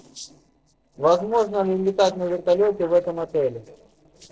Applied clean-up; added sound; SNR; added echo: neural separator model SepFormer DNS4.